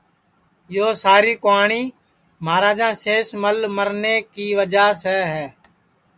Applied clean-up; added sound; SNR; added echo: none; none; none; none.